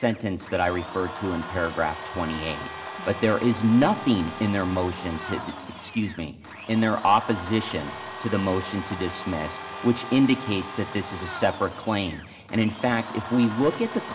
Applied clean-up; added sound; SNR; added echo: none; Domestic sounds, home sounds; 11 dB; reverberation time 2.4 s.